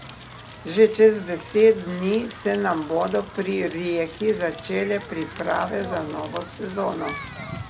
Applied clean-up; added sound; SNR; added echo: none; Crackle; 15 dB; none.